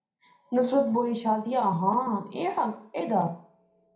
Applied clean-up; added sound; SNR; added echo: none; none; none; reverberation time 0.4 s.